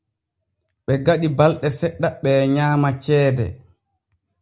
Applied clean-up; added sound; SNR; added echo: none; none; none; none.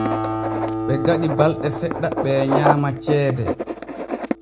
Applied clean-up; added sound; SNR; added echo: none; Acoustic guitar + Writing; 1 dB; none.